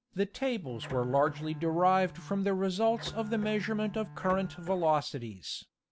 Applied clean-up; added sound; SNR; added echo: none; Printer + Bowed string instrument; 15 dB; none.